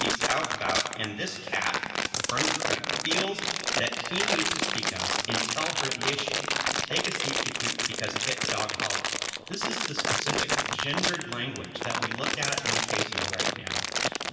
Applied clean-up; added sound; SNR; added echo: none; Crumpling, crinkling; -5 dB; reverberation time 2.7 s.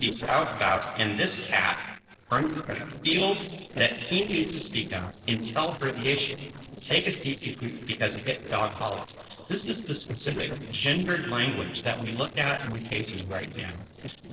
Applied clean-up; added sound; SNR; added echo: neural separator model SepFormer DNS4.